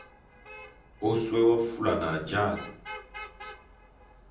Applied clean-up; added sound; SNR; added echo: none; Traffic noise, roadway noise / Vehicle horn, car horn, honking; 17 dB; reverberation time 0.6 s.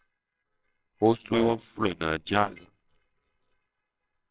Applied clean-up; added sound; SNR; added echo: neural separator model SepFormer WHAMR!.